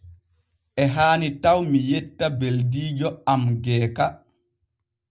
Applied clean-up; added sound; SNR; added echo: none; none; none; none.